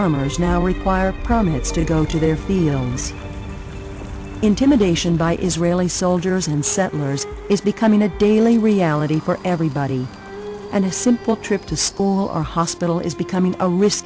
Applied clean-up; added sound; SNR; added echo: none; Wind; 14 dB; none.